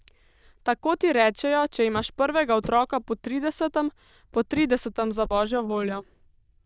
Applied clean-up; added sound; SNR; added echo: neural diffusion model UNIVERSE++.